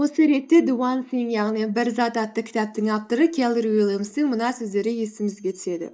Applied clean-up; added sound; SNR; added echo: neural mask model DeepFilterNet 3.